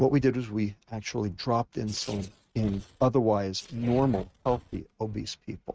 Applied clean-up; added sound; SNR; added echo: neural mask model RNNoise.